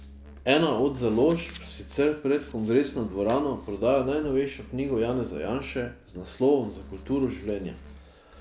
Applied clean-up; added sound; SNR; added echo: none; Musical instrument; 19 dB; none.